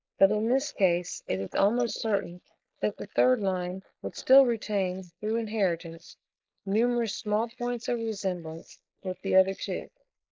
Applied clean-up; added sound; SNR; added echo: neural mask model Resemble Enhance denoiser.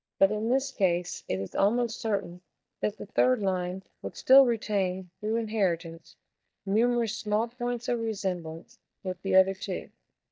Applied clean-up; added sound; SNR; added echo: neural mask model DeepFilterNet 3.